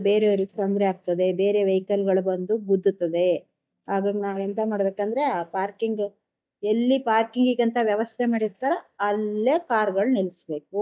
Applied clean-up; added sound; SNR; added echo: neural mask model DeepFilterNet 3.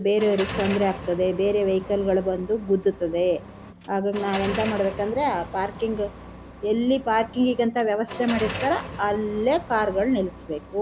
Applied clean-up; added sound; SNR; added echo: none; Car; 12 dB; none.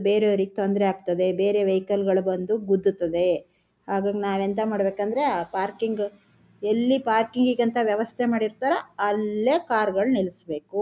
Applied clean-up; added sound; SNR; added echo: none; none; none; none.